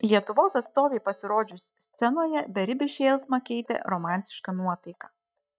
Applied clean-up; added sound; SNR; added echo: neural mask model DeepFilterNet 3.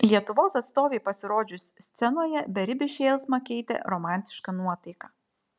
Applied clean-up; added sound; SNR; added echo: none; none; none; none.